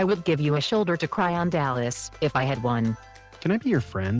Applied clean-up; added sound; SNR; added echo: none; none; none; none.